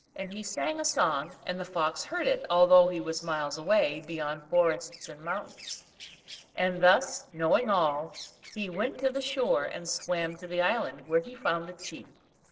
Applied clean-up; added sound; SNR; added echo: neural separator model SepFormer DNS4.